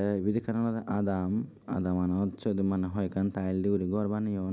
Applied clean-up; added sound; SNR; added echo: none; none; none; none.